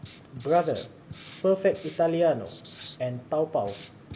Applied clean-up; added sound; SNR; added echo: none; Writing; 9 dB; reverberation time 0.9 s.